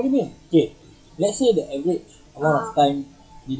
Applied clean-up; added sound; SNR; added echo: classical method WPE with log-MMSE.